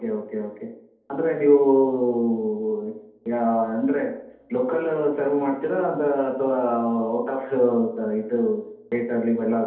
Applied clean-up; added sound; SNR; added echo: none; none; none; reverberation time 2.2 s.